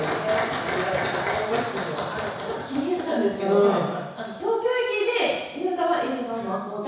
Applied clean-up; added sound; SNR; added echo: none; none; none; reverberation time 1.1 s.